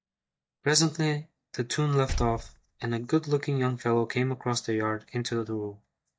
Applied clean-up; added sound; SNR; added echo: neural mask model DeepFilterNet 3.